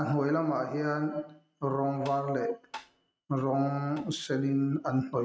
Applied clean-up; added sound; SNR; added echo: neural mask model RNNoise.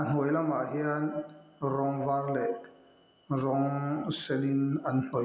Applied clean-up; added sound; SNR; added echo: none; none; none; none.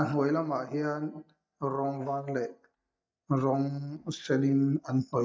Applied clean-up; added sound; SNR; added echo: neural mask model DeepFilterNet 3.